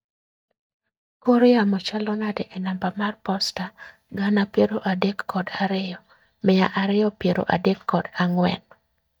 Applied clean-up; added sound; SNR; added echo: neural mask model DeepFilterNet 3.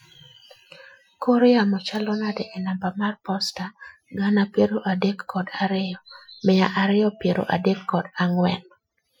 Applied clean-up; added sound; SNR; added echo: classical method Wiener filter.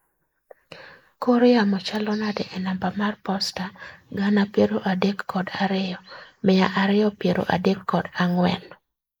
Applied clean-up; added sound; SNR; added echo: neural mask model Resemble Enhance denoiser.